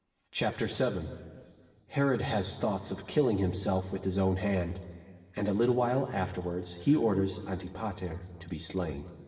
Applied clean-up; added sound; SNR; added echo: none; Burping, eructation; 20 dB; reverberation time 2.3 s.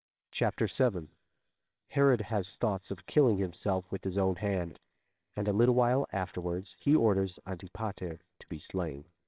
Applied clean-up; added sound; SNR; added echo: neural separator model SepFormer WHAMR!.